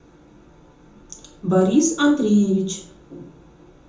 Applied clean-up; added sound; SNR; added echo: none; none; none; reverberation time 0.6 s.